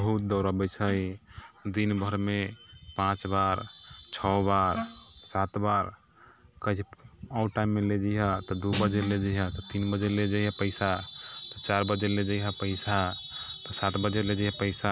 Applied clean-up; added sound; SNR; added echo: none; Snare drum + Wind instrument, woodwind instrument; 9 dB; none.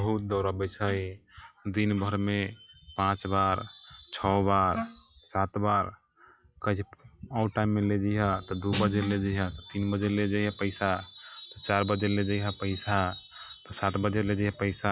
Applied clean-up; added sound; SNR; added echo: classical method log-MMSE.